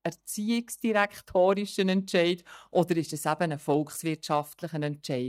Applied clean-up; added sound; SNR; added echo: neural mask model DeepFilterNet 3.